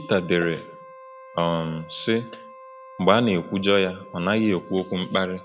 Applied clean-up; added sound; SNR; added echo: none; Wind instrument, woodwind instrument; 19 dB; none.